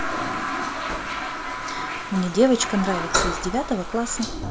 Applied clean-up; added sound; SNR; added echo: none; Toilet flush; 2 dB; none.